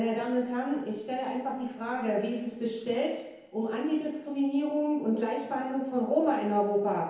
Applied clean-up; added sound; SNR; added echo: none; none; none; reverberation time 1.0 s.